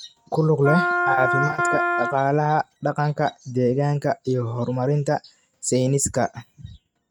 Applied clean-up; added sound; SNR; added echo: neural mask model RNNoise.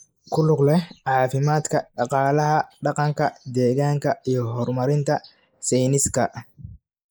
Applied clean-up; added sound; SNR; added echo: neural mask model Resemble Enhance denoiser.